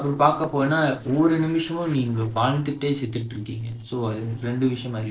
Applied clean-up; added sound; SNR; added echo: neural separator model SepFormer DNS4.